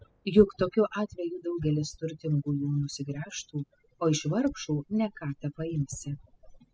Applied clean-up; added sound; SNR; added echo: classical method spectral subtraction.